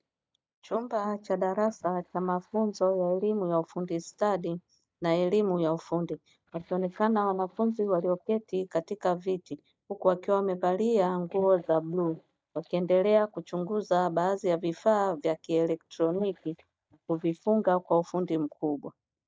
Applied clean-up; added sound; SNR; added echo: neural mask model DeepFilterNet 3.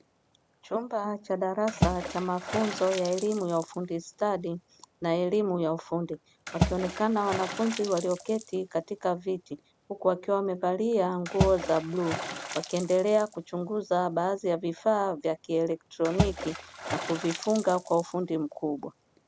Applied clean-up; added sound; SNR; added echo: none; Water / Splash, splatter; 8 dB; none.